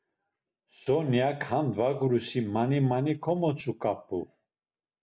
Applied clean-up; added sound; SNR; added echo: none; none; none; none.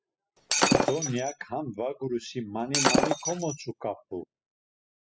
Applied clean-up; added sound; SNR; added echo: classical method spectral subtraction.